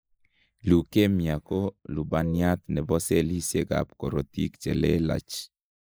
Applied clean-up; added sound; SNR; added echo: neural mask model Resemble Enhance denoiser.